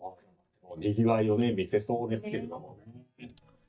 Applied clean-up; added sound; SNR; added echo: neural mask model DeepFilterNet 3.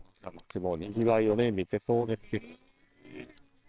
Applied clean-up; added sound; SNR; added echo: neural separator model SepFormer WHAMR!.